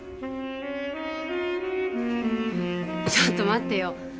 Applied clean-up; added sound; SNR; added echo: none; none; none; none.